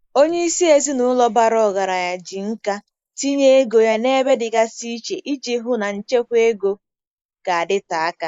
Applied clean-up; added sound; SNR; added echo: neural mask model Resemble Enhance denoiser.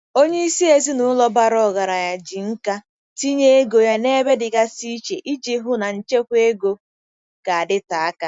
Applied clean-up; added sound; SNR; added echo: none; none; none; none.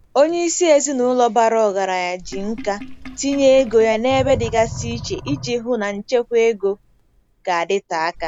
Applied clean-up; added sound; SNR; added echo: none; Sink (filling or washing); 16 dB; none.